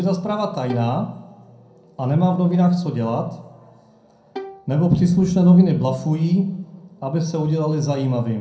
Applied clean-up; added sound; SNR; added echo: none; Bowed string instrument; 19 dB; reverberation time 0.5 s.